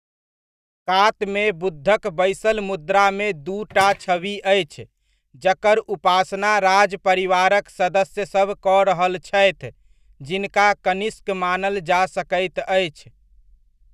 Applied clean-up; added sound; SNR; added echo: neural mask model DeepFilterNet 3.